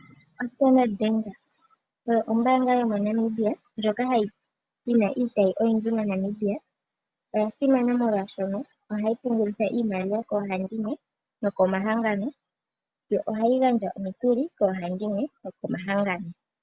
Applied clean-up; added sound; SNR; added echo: none; none; none; none.